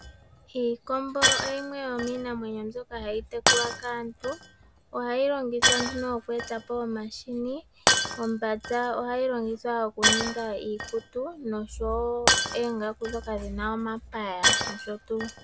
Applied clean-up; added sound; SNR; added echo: none; Shatter; -1 dB; none.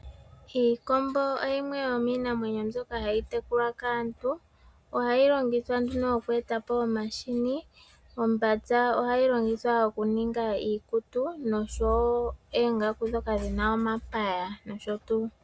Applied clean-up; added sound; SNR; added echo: none; none; none; none.